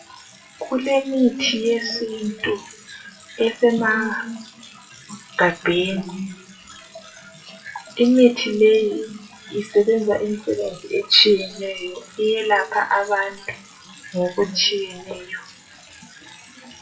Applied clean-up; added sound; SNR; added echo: classical method WPE with log-MMSE.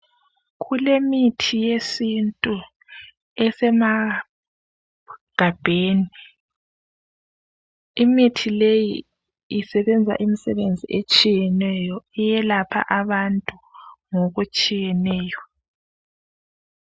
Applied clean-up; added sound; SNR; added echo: none; none; none; none.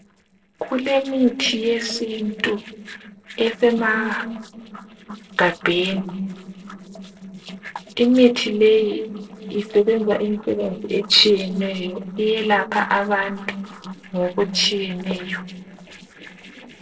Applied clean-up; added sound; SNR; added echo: neural separator model SepFormer DNS4.